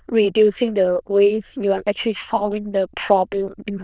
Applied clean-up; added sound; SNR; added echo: neural diffusion model UNIVERSE++.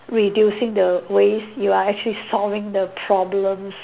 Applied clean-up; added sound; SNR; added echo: none; none; none; none.